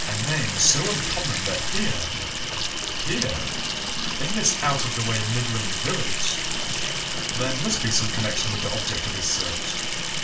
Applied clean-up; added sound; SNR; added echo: none; Sink (filling or washing) / Water tap, faucet; 1 dB; reverberation time 0.3 s.